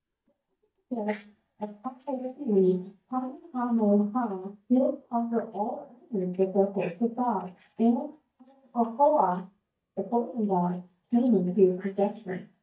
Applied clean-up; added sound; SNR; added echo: neural mask model DeepFilterNet 3.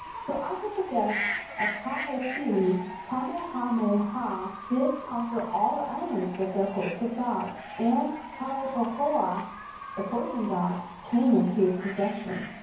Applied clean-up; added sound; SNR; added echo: none; Bird / Fowl; 10 dB; reverberation time 0.9 s.